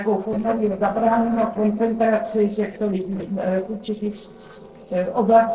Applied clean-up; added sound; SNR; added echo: neural separator model SepFormer DNS4.